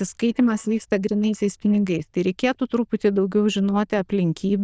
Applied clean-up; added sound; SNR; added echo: neural diffusion model UNIVERSE++.